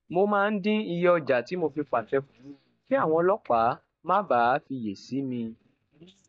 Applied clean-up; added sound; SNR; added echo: neural mask model DeepFilterNet 3.